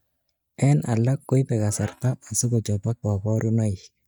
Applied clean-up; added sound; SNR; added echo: neural mask model DeepFilterNet 3.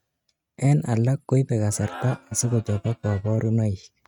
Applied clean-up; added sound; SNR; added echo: neural mask model RNNoise.